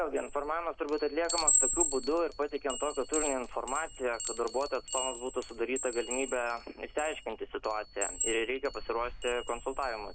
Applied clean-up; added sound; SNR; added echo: none; Chime; 1 dB; none.